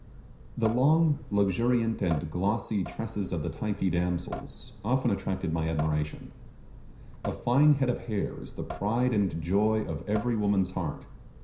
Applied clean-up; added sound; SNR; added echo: none; Drip / Sink (filling or washing) / Water tap, faucet; 15 dB; reverberation time 0.5 s.